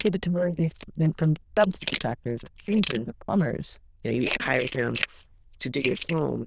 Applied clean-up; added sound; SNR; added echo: neural diffusion model UNIVERSE++.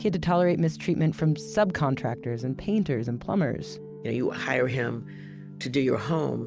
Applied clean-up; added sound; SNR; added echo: none; none; none; none.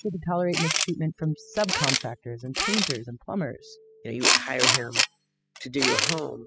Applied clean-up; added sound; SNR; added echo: classical method spectral subtraction.